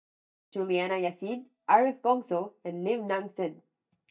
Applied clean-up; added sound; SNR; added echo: neural mask model DeepFilterNet 3.